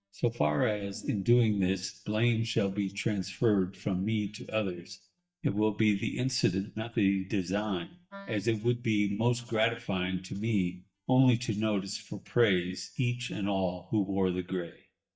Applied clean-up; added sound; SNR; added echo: neural mask model DeepFilterNet 3.